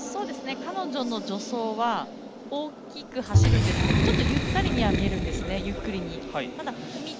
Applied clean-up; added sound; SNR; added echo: none; Bowed string instrument + Boom; -3 dB; none.